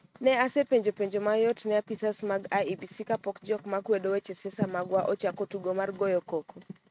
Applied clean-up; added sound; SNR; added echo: neural mask model RNNoise.